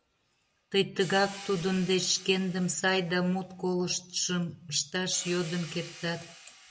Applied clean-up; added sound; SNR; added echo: none; Hi-hat; 18 dB; none.